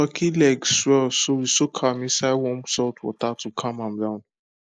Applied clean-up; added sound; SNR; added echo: neural mask model Resemble Enhance denoiser.